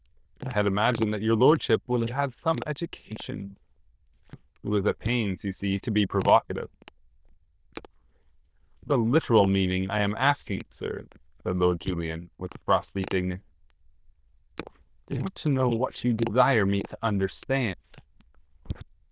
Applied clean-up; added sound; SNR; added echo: neural diffusion model UNIVERSE++.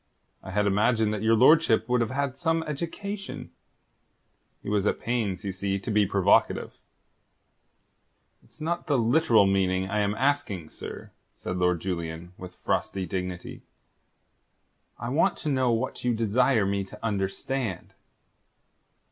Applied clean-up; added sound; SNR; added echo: none; none; none; none.